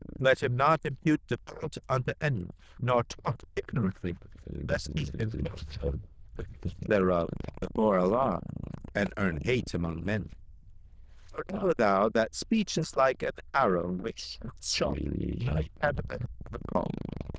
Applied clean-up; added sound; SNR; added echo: neural diffusion model UNIVERSE++.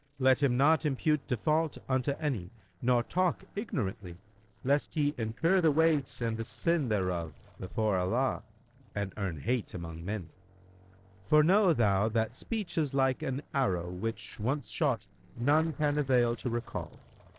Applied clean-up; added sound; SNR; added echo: neural separator model SepFormer DNS4.